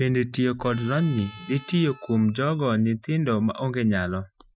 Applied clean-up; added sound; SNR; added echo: classical method Wiener filter.